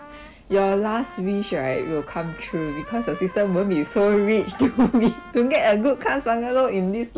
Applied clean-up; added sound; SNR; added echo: none; Trumpet; 19 dB; none.